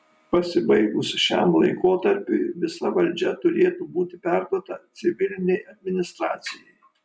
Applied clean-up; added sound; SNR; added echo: none; none; none; none.